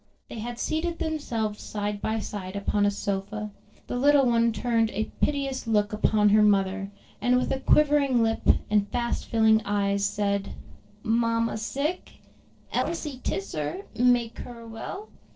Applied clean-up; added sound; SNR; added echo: neural separator model SepFormer DNS4.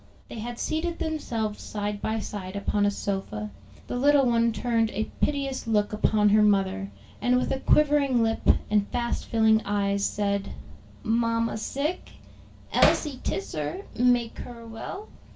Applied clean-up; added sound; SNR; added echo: none; Hammer; 0 dB; reverberation time 0.2 s.